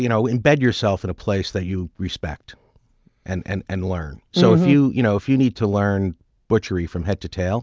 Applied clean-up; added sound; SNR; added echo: none; none; none; none.